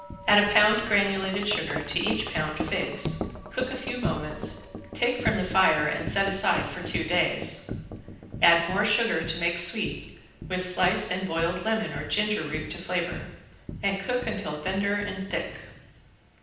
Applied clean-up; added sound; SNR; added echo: none; Wind chime; 9 dB; reverberation time 0.9 s.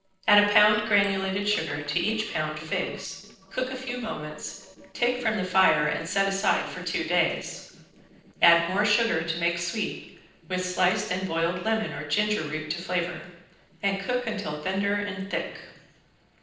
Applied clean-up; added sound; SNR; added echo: neural separator model SepFormer DNS4.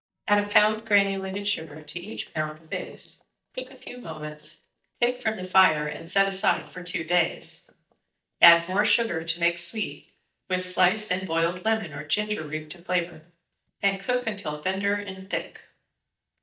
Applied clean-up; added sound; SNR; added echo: neural mask model DeepFilterNet 3.